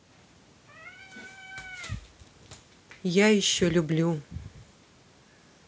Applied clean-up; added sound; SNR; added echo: none; none; none; none.